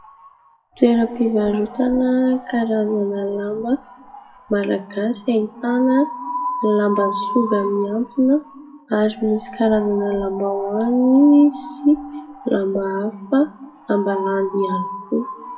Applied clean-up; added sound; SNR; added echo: classical method WPE with log-MMSE.